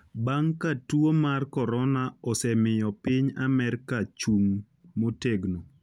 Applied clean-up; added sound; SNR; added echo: none; none; none; none.